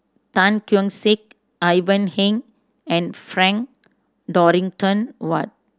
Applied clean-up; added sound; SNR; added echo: none; none; none; none.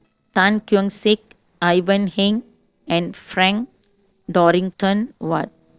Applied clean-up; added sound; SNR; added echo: neural separator model SepFormer DNS4.